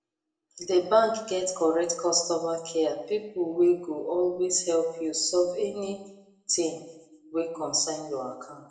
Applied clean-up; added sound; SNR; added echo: none; none; none; reverberation time 0.7 s.